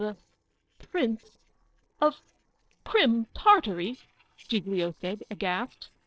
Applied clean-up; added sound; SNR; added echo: neural separator model SepFormer DNS4.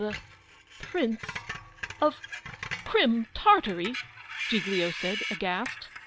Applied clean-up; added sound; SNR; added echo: none; Screech; 9 dB; none.